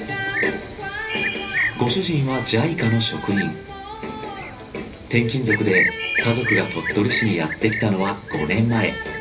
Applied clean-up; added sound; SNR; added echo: none; Cricket; 6 dB; reverberation time 0.3 s.